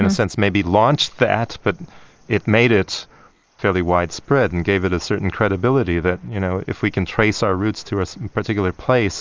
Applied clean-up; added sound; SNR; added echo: neural mask model Resemble Enhance denoiser.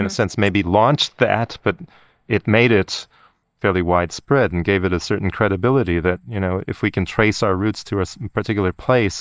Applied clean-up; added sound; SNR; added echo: neural mask model DeepFilterNet 3.